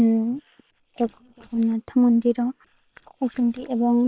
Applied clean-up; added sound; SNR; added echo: neural separator model SepFormer WHAM!.